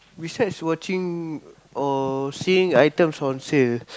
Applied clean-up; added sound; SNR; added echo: none; none; none; none.